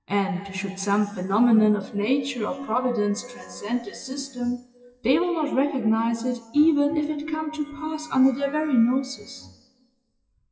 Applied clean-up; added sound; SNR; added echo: classical method WPE with log-MMSE.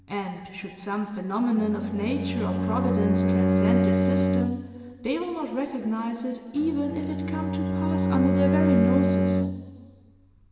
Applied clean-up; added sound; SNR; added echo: none; Bowed string instrument; -3 dB; reverberation time 2.6 s.